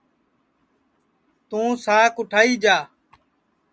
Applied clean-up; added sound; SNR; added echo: none; none; none; none.